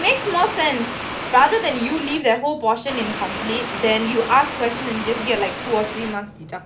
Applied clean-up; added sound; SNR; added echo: none; Water; 8 dB; none.